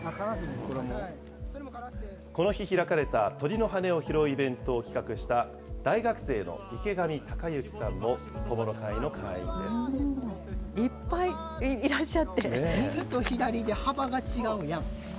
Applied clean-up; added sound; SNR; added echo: none; none; none; none.